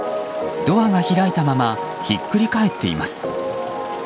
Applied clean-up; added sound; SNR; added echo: none; none; none; none.